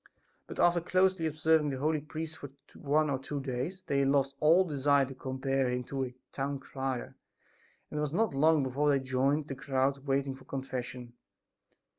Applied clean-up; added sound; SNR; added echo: none; none; none; none.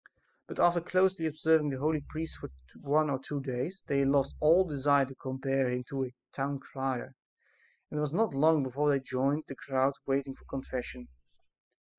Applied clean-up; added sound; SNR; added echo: classical method spectral subtraction.